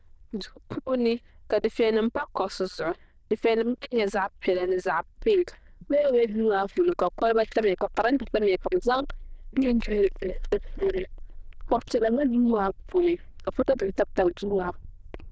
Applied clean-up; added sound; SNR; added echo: neural diffusion model UNIVERSE++.